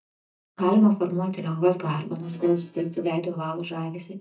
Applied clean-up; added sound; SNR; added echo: neural mask model DeepFilterNet 3.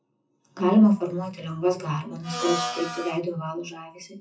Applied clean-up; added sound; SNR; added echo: classical method WPE with log-MMSE.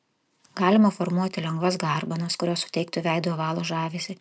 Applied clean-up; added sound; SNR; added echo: none; none; none; none.